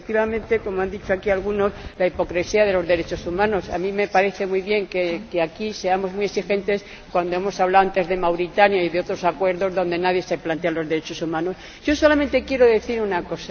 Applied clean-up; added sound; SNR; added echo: none; Wind; 17 dB; none.